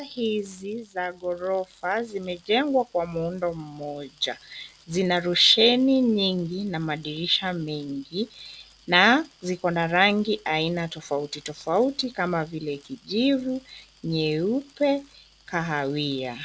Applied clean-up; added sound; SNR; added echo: none; none; none; none.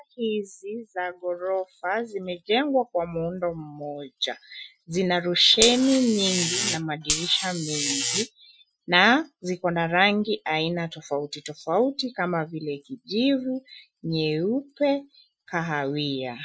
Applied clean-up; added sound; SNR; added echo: classical method Wiener filter.